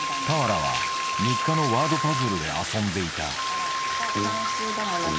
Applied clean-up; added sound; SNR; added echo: none; Bathtub (filling or washing) + Wind instrument, woodwind instrument; -1 dB; none.